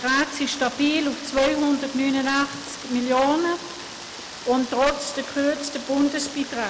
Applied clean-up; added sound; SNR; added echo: none; Rain; 14 dB; none.